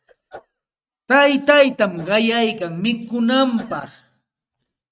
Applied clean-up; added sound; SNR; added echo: neural mask model RNNoise.